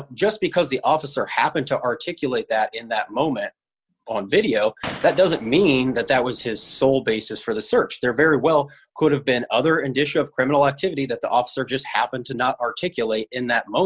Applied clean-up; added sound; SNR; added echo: none; Gunshot, gunfire; 18 dB; none.